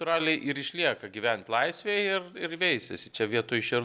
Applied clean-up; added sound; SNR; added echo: none; none; none; none.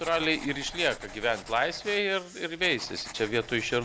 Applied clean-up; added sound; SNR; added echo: none; Writing; 15 dB; none.